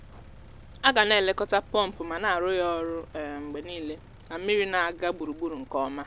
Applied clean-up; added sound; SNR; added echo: none; Engine; 19 dB; none.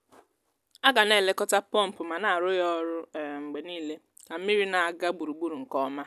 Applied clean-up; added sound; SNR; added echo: none; none; none; none.